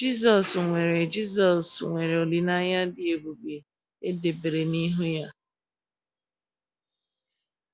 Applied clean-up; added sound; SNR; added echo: none; none; none; none.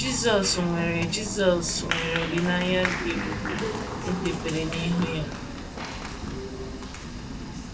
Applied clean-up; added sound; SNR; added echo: none; Applause; 4 dB; reverberation time 0.2 s.